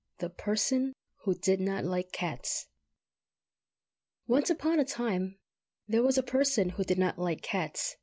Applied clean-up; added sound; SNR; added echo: none; none; none; none.